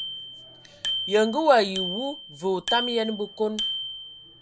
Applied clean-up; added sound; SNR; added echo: none; Bicycle bell; 7 dB; none.